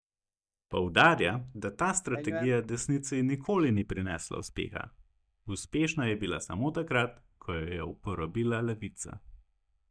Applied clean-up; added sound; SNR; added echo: neural mask model DeepFilterNet 3.